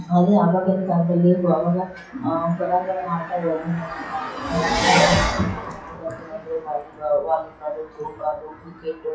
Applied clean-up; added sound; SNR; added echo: classical method WPE with log-MMSE.